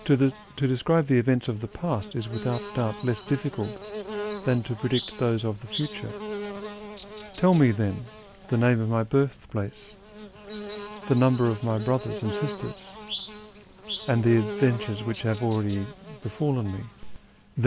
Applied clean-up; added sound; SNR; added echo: none; Buzz / Bird; 12 dB; none.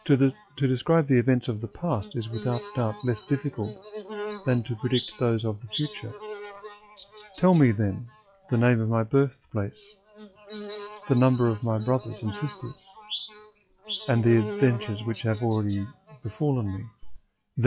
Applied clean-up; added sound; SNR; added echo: classical method log-MMSE.